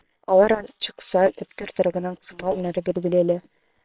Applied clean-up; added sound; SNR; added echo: neural separator model SepFormer WHAM!.